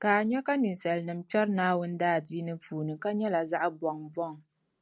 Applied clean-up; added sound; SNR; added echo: none; none; none; none.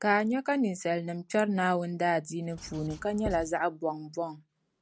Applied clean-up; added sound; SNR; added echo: none; Writing; 13 dB; none.